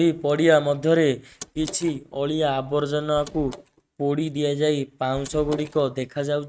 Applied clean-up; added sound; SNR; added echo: neural mask model RNNoise.